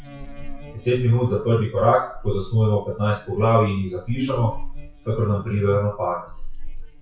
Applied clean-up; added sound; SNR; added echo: classical method WPE with log-MMSE.